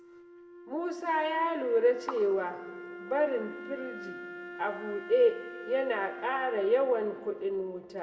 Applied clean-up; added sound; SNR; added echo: none; Wind instrument, woodwind instrument; 14 dB; reverberation time 1.7 s.